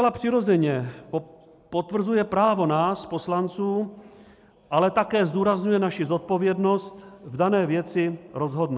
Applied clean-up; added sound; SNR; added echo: none; none; none; none.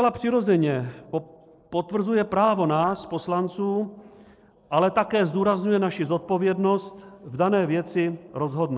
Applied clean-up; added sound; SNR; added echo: neural separator model SepFormer DNS4.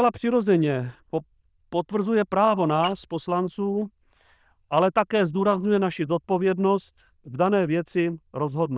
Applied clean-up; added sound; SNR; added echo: neural diffusion model UNIVERSE++.